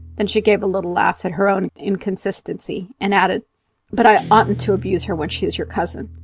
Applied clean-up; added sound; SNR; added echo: none; Guitar; 16 dB; none.